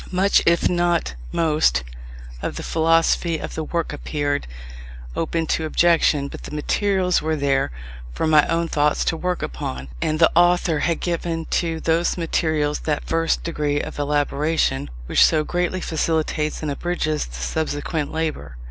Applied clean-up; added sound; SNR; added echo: none; none; none; none.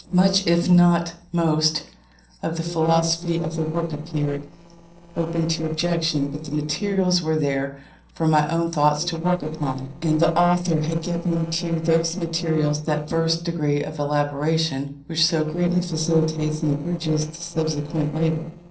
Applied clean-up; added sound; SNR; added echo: neural separator model SepFormer DNS4.